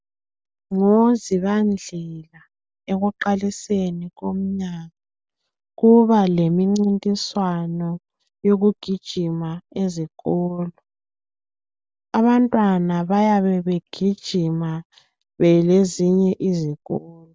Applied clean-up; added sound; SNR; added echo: none; none; none; none.